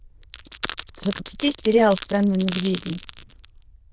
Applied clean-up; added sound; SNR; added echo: neural diffusion model UNIVERSE++.